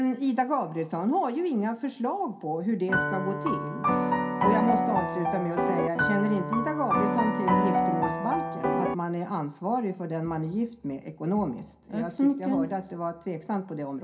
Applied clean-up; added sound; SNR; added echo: none; Piano; -2 dB; reverberation time 0.3 s.